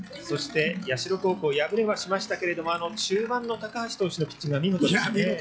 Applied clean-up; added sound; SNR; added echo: classical method log-MMSE.